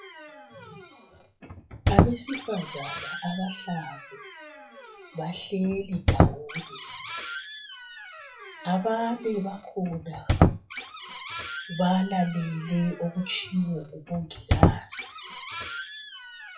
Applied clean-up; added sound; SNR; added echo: classical method WPE with log-MMSE.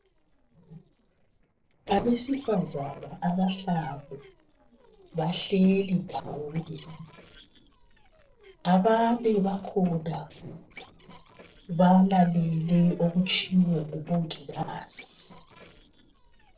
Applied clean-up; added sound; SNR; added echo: neural separator model SepFormer DNS4.